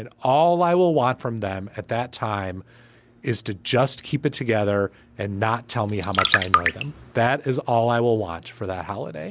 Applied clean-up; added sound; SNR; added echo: none; Trickle, dribble; 0 dB; none.